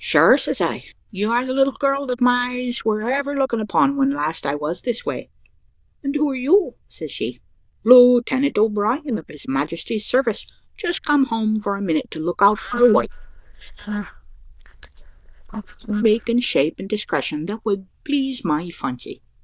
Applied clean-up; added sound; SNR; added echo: neural diffusion model UNIVERSE++.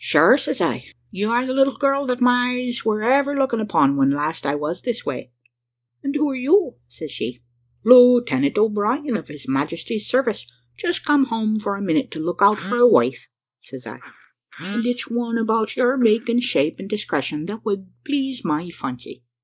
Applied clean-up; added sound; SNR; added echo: neural mask model Resemble Enhance denoiser.